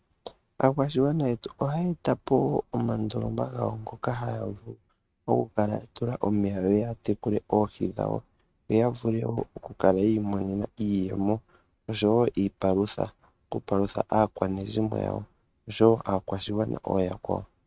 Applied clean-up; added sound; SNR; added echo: neural mask model RNNoise.